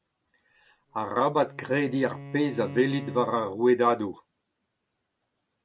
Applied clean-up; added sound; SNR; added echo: none; Bowed string instrument; 14 dB; none.